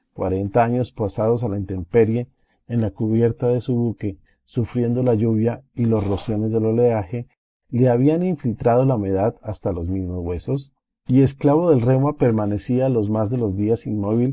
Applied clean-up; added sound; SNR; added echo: neural mask model DeepFilterNet 3.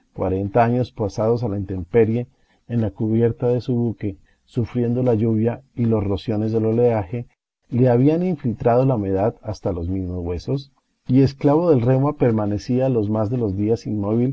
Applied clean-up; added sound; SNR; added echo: none; none; none; none.